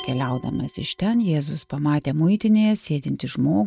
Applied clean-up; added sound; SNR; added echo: neural mask model RNNoise.